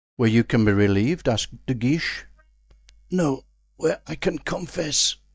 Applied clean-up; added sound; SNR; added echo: neural mask model DeepFilterNet 3.